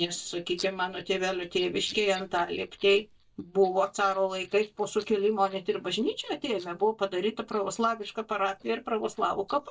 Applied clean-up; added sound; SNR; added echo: neural mask model DeepFilterNet 3.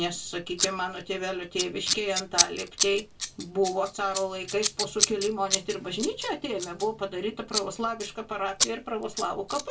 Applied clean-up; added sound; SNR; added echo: none; Scissors; 2 dB; reverberation time 0.1 s.